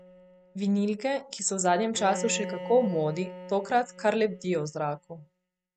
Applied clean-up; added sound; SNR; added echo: neural mask model RNNoise.